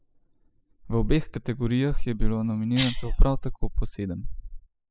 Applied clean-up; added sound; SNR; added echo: classical method spectral subtraction.